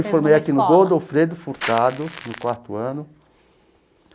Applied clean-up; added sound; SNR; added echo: none; Crackle; 11 dB; none.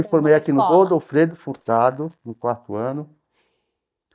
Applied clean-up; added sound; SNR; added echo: neural mask model DeepFilterNet 3.